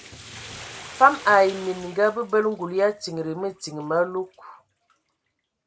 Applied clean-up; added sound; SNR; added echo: none; Bathtub (filling or washing); 20 dB; none.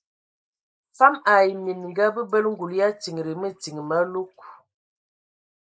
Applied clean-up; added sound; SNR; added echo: neural mask model Resemble Enhance denoiser.